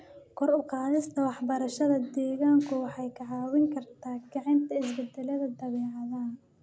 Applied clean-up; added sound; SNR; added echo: none; none; none; none.